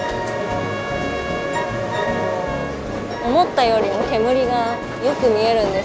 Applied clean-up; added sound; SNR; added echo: none; Trumpet; 13 dB; none.